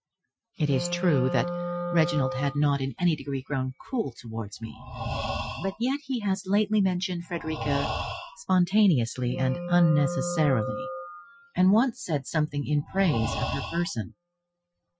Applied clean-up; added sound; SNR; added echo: classical method Wiener filter.